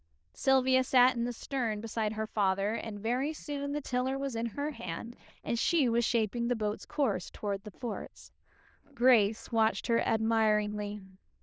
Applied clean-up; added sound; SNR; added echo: neural diffusion model UNIVERSE++.